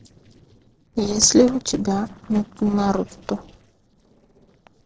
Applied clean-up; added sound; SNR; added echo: neural separator model SepFormer DNS4.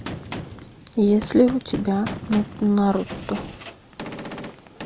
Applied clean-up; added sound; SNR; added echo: none; Gunshot, gunfire; 12 dB; none.